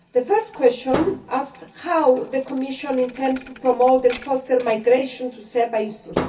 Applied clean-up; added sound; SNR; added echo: none; Thump, thud; 14 dB; reverberation time 0.3 s.